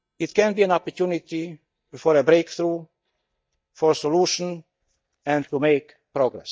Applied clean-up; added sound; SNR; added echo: neural mask model DeepFilterNet 3.